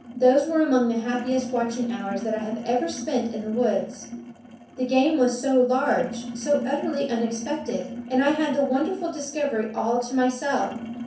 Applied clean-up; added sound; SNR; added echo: none; Sink (filling or washing); 12 dB; reverberation time 0.6 s.